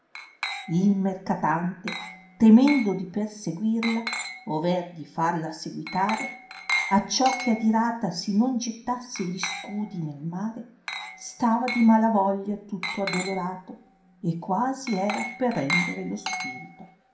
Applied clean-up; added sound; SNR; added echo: none; Glass; 10 dB; reverberation time 0.5 s.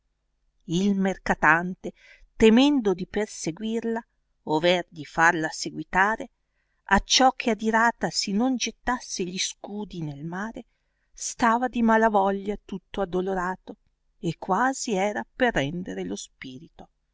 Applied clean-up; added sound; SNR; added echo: none; none; none; none.